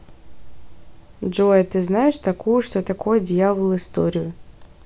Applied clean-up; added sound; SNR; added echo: none; none; none; none.